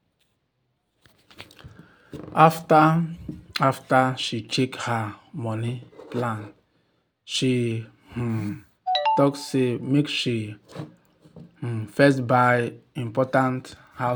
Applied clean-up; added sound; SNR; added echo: none; none; none; none.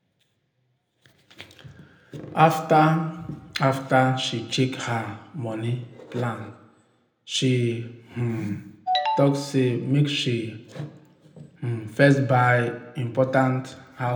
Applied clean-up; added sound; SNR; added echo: none; none; none; reverberation time 0.7 s.